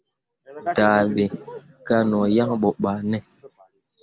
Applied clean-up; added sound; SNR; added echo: none; none; none; none.